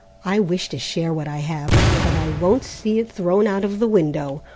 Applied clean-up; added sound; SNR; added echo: none; Boom; -1 dB; none.